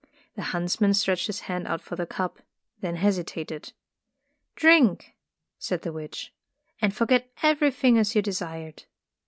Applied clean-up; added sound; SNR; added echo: none; none; none; none.